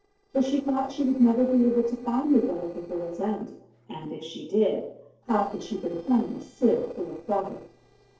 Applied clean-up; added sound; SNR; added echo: neural separator model SepFormer DNS4.